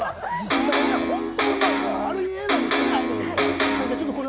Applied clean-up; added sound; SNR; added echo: none; Electric guitar; -4 dB; none.